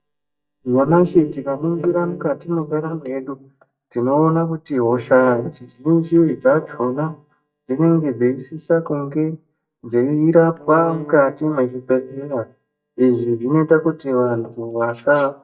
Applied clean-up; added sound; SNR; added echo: neural mask model DeepFilterNet 3.